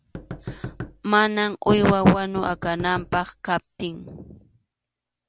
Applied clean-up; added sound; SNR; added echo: none; Knock; 14 dB; none.